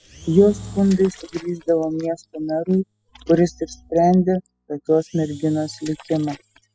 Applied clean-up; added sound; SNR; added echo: classical method spectral subtraction.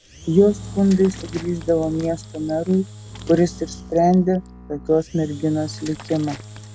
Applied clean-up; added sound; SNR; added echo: none; Bowed string instrument + Engine / Drill; 16 dB; none.